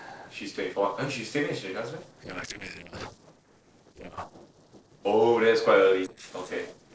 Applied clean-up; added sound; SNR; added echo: neural separator model SepFormer DNS4.